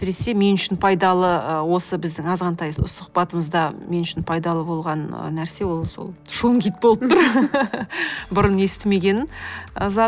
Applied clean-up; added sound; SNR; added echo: none; Walk, footsteps; 15 dB; none.